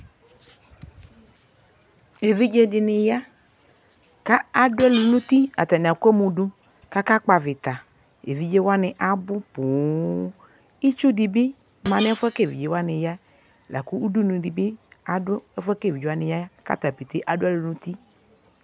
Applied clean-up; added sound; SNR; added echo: none; Screech; 11 dB; none.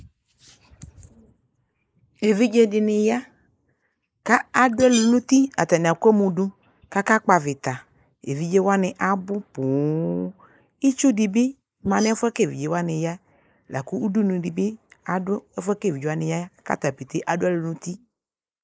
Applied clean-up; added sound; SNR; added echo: neural mask model Resemble Enhance denoiser.